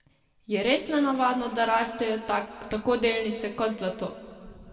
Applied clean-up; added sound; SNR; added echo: none; none; none; reverberation time 1.9 s.